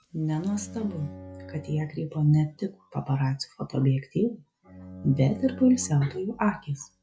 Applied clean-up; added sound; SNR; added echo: classical method log-MMSE.